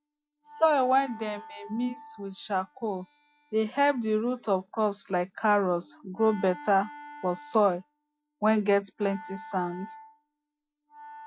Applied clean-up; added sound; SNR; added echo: classical method log-MMSE.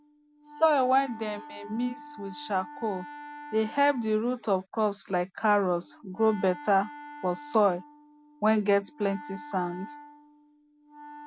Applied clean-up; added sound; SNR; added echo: none; Wind instrument, woodwind instrument; 16 dB; none.